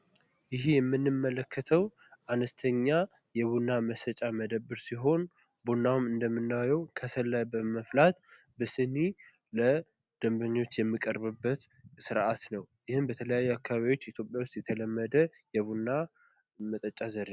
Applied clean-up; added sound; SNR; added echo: none; none; none; none.